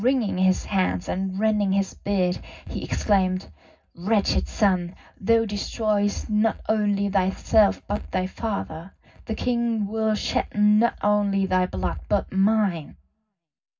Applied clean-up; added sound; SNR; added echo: none; none; none; reverberation time 0.4 s.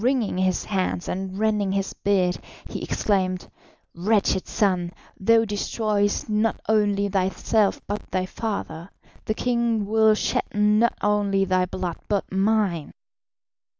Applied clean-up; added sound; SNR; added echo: none; none; none; none.